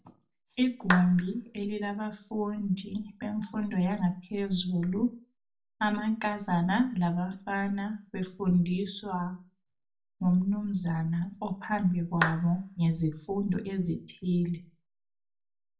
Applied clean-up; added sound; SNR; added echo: none; Clapping; 6 dB; reverberation time 0.2 s.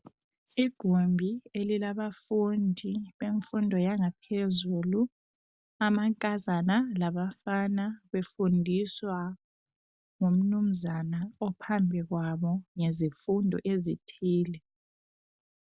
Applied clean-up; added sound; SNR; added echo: none; none; none; none.